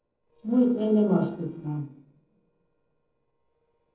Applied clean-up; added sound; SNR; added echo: neural separator model SepFormer DNS4.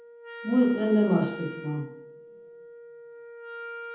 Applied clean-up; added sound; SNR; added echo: none; Wind instrument, woodwind instrument; 13 dB; reverberation time 0.7 s.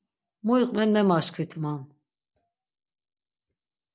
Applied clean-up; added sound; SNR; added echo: none; none; none; none.